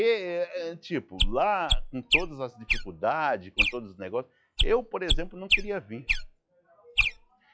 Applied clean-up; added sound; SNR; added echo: classical method log-MMSE.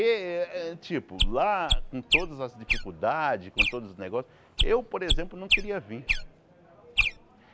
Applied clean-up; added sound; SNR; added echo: none; Chirp, tweet; -2 dB; none.